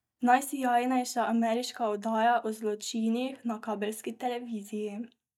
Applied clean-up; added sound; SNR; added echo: neural mask model DeepFilterNet 3.